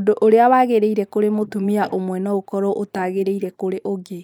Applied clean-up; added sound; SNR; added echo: neural mask model Resemble Enhance denoiser.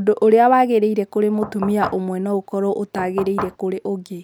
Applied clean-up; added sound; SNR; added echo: none; Knock / Wood; 10 dB; none.